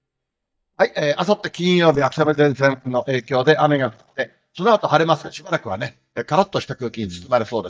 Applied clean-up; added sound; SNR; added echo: neural mask model DeepFilterNet 3.